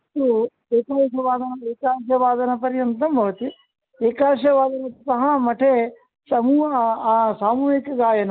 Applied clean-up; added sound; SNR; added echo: none; none; none; none.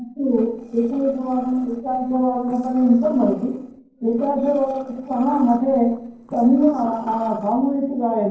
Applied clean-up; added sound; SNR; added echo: neural separator model SepFormer DNS4.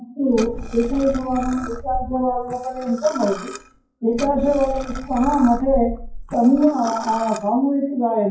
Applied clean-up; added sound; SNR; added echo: classical method WPE with log-MMSE.